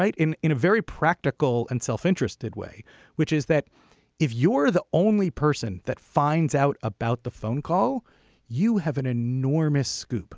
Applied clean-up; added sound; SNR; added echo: none; none; none; none.